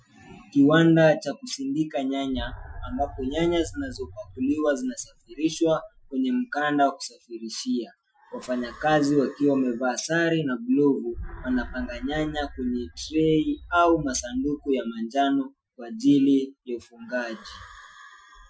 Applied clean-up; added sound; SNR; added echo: classical method Wiener filter.